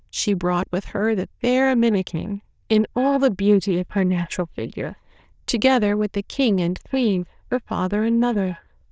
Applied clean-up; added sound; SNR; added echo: neural diffusion model UNIVERSE++.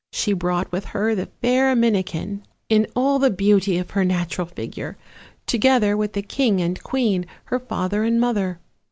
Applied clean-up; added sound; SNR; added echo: none; none; none; none.